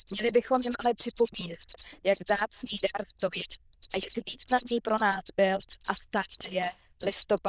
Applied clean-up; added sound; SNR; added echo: neural diffusion model UNIVERSE++.